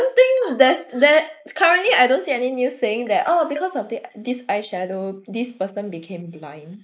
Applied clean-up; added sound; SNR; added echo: neural mask model Resemble Enhance denoiser.